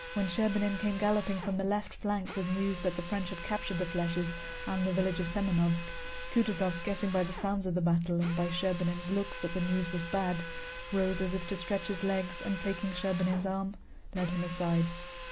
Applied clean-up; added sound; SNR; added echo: none; Drill; 12 dB; none.